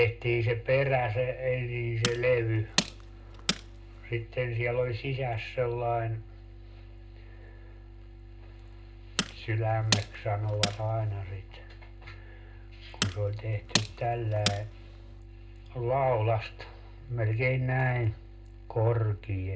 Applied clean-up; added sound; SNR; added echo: none; Tools; 5 dB; reverberation time 0.2 s.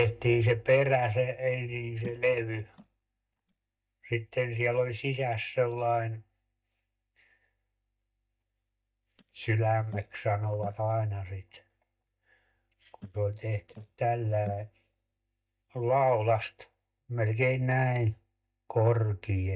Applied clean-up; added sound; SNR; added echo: neural mask model DeepFilterNet 3.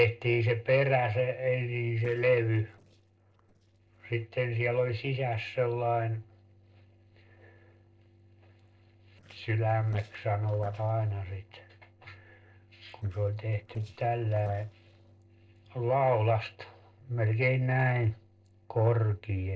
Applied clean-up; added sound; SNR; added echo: neural separator model SepFormer DNS4.